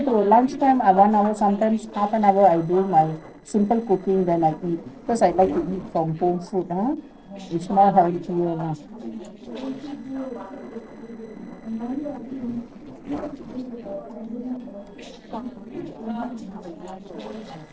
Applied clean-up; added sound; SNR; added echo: neural separator model SepFormer DNS4.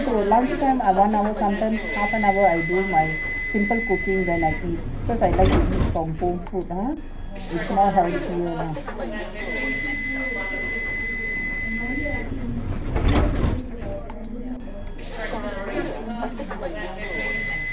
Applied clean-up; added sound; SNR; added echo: none; Subway, metro, underground; 1 dB; reverberation time 0.3 s.